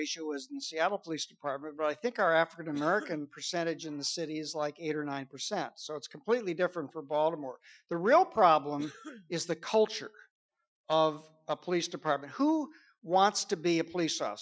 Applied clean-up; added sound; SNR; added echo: classical method Wiener filter.